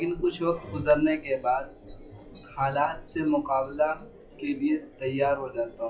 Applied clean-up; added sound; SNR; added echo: classical method WPE with log-MMSE.